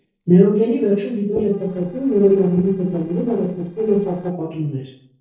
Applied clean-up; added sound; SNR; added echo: neural separator model SepFormer DNS4.